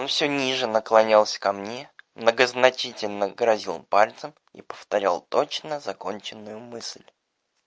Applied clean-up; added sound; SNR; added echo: none; none; none; none.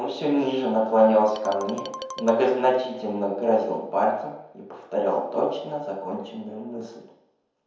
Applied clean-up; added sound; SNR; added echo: none; Marimba, xylophone; 12 dB; reverberation time 0.9 s.